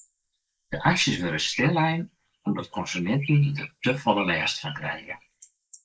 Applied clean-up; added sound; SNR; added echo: neural mask model Resemble Enhance denoiser.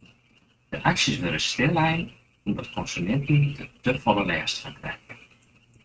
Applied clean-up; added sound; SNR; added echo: neural mask model RNNoise.